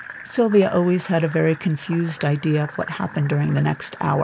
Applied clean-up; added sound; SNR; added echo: none; Fill (with liquid); 17 dB; none.